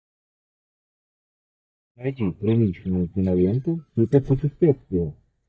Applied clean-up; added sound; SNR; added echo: neural mask model DeepFilterNet 3.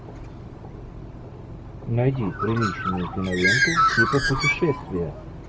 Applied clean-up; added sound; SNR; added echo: none; Bird; 0 dB; none.